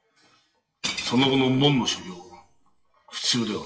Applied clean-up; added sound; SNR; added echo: classical method WPE with log-MMSE.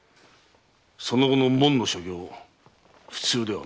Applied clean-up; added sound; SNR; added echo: none; none; none; none.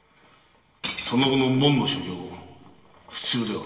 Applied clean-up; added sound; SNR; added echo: none; Shatter / Crushing; 13 dB; reverberation time 2.1 s.